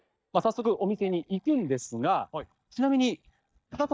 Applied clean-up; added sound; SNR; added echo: neural mask model DeepFilterNet 3.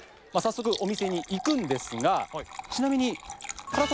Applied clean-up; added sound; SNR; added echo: none; Liquid; 12 dB; none.